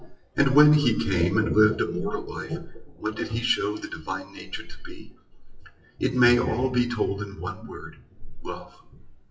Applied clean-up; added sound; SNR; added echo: classical method WPE with log-MMSE.